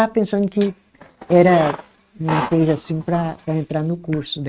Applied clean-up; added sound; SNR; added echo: neural mask model RNNoise.